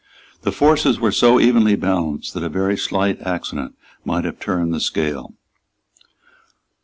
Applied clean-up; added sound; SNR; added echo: none; none; none; none.